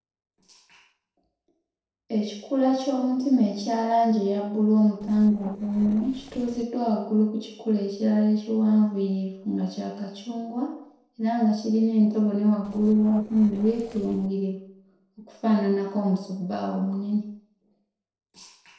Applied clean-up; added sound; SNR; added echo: neural separator model SepFormer DNS4.